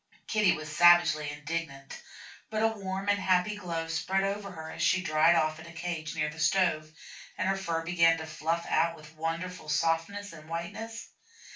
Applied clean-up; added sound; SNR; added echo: none; none; none; reverberation time 0.2 s.